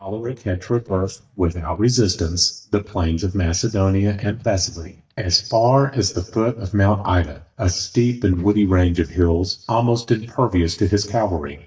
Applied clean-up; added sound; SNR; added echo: neural mask model DeepFilterNet 3.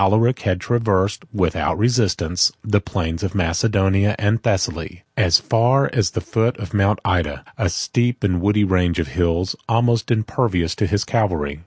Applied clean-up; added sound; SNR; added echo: none; none; none; none.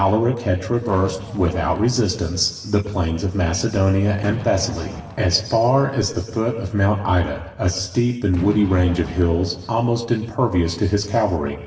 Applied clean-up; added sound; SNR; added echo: neural separator model SepFormer DNS4.